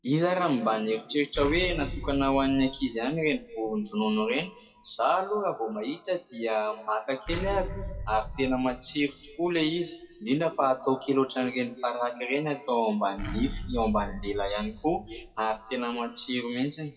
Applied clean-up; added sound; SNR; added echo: classical method WPE with log-MMSE.